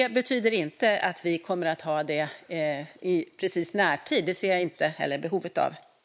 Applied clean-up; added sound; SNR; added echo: neural mask model Resemble Enhance denoiser.